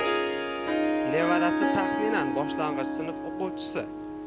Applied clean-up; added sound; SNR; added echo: none; Harp; -4 dB; none.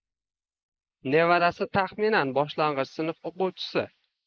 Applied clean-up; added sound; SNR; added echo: neural mask model Resemble Enhance denoiser.